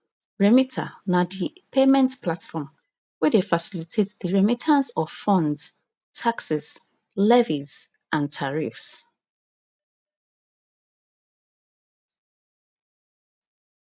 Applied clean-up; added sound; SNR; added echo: none; none; none; none.